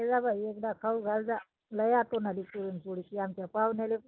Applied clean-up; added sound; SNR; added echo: none; none; none; none.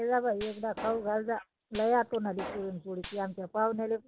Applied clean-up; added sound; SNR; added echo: none; Explosion + Gunshot, gunfire; 12 dB; none.